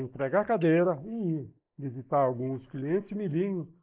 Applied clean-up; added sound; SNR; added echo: neural mask model Resemble Enhance denoiser.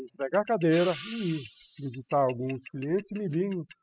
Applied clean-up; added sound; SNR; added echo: classical method spectral subtraction.